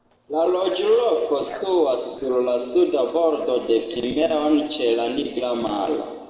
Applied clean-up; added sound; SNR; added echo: neural separator model SepFormer DNS4.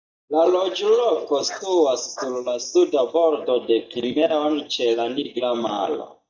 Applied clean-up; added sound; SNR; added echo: neural mask model DeepFilterNet 3.